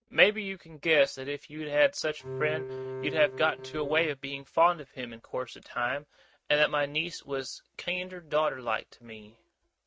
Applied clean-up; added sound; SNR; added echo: neural mask model RNNoise.